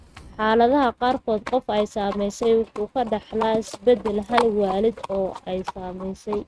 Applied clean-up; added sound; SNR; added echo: neural mask model RNNoise.